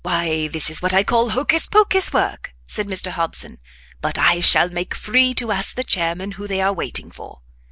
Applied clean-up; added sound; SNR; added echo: none; none; none; none.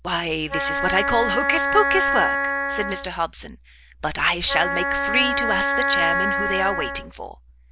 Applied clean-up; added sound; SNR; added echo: none; Wind instrument, woodwind instrument; -1 dB; none.